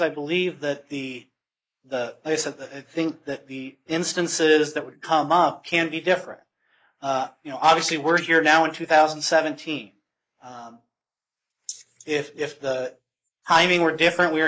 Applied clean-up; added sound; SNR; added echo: neural mask model Resemble Enhance denoiser.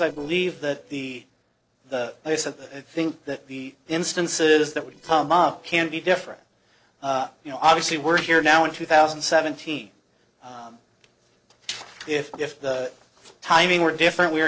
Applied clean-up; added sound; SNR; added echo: neural separator model SepFormer DNS4.